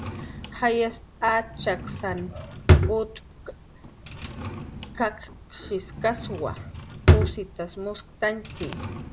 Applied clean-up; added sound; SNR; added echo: none; Drawer open or close; -3 dB; none.